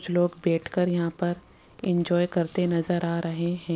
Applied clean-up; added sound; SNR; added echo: none; none; none; none.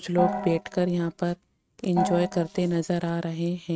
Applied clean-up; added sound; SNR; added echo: neural mask model RNNoise.